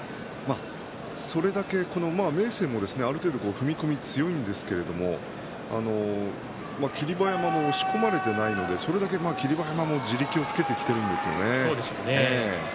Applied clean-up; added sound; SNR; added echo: none; none; none; none.